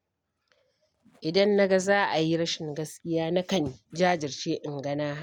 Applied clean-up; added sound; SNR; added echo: none; none; none; none.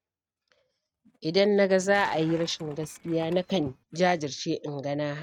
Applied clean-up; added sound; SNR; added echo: neural mask model RNNoise.